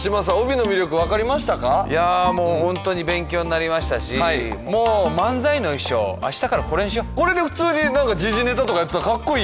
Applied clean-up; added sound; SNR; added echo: none; none; none; none.